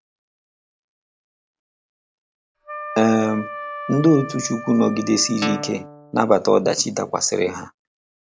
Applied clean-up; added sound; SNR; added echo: none; Guitar + Wind instrument, woodwind instrument; 10 dB; none.